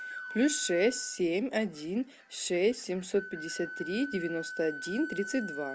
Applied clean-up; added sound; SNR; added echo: none; Wind instrument, woodwind instrument; 11 dB; none.